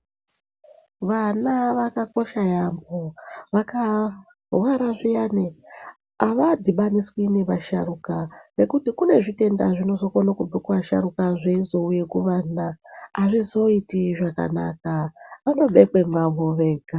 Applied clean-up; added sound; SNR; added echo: none; none; none; none.